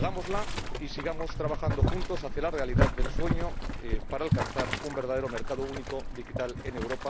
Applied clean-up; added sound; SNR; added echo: none; Boiling; -4 dB; none.